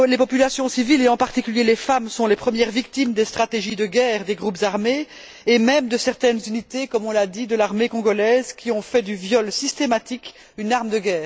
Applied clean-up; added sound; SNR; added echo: none; none; none; none.